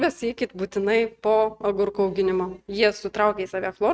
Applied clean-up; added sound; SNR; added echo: neural mask model RNNoise.